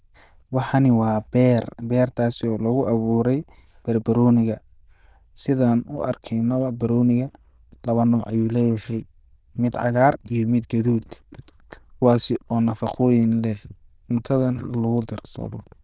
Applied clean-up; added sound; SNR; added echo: neural diffusion model UNIVERSE++.